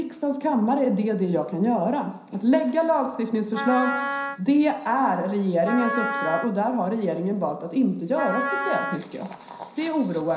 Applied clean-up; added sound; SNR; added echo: none; Wind instrument, woodwind instrument; 6 dB; reverberation time 0.5 s.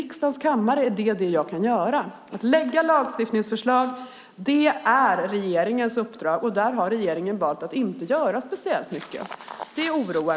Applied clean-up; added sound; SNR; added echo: none; none; none; none.